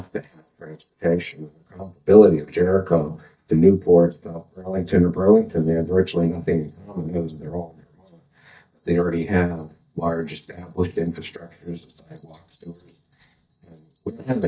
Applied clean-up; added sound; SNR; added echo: neural mask model DeepFilterNet 3.